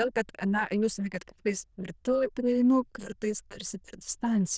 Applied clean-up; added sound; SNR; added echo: neural diffusion model UNIVERSE++.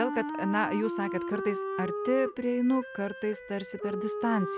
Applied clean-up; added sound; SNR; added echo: none; Wind instrument, woodwind instrument; 5 dB; none.